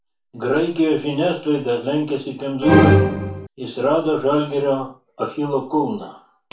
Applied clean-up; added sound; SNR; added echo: none; Musical instrument; -3 dB; reverberation time 0.3 s.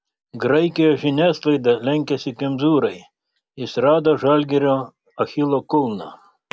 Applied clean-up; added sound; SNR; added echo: none; none; none; none.